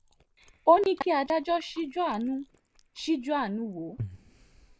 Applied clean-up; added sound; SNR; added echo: none; Chewing, mastication; 19 dB; none.